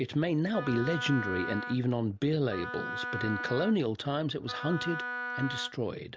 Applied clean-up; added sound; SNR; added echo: none; Wind instrument, woodwind instrument; 8 dB; none.